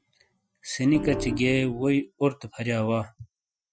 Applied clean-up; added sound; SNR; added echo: classical method Wiener filter.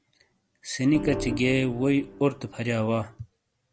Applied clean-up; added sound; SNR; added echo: none; Organ; 9 dB; none.